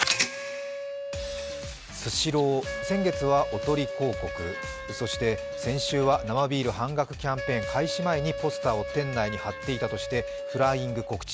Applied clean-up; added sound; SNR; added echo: none; Wind instrument, woodwind instrument; 7 dB; none.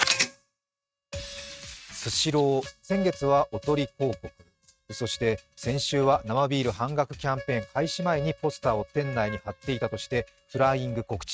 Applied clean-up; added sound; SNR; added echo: neural mask model RNNoise.